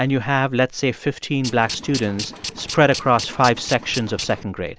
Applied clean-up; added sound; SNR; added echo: none; Tools; 11 dB; none.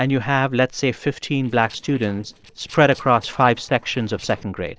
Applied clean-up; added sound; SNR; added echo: neural separator model SepFormer DNS4.